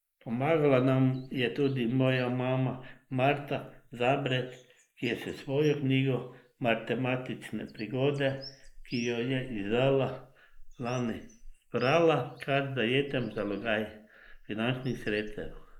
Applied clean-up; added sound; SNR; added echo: neural mask model Resemble Enhance denoiser.